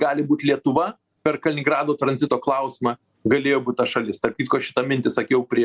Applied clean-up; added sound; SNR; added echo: none; none; none; none.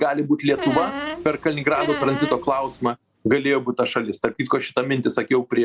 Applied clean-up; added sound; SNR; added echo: none; Squeak; 8 dB; none.